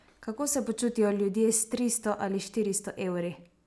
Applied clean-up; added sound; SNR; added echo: none; none; none; none.